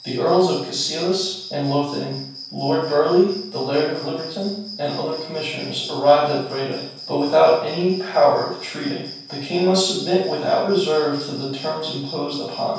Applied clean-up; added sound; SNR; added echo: none; Cricket; 16 dB; reverberation time 0.7 s.